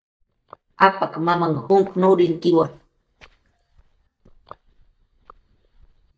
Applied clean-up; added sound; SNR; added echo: neural mask model DeepFilterNet 3.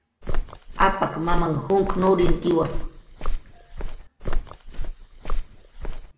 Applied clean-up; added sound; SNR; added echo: none; Walk, footsteps; -1 dB; reverberation time 0.6 s.